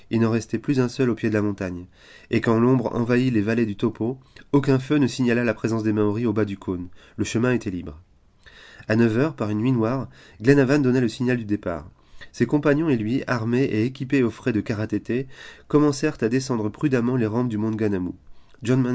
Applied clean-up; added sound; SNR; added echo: none; none; none; none.